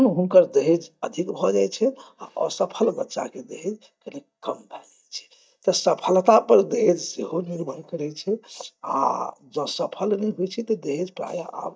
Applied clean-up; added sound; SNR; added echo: neural mask model DeepFilterNet 3.